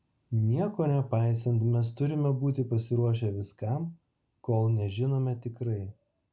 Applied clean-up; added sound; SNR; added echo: none; none; none; none.